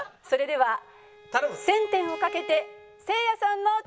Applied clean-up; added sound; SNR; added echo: none; Bowed string instrument; 16 dB; none.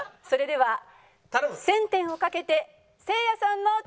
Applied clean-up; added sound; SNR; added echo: none; none; none; none.